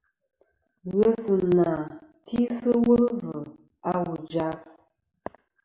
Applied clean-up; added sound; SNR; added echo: none; none; none; none.